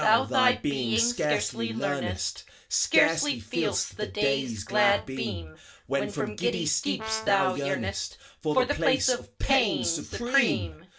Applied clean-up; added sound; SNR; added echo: none; Brass instrument; 14 dB; reverberation time 0.2 s.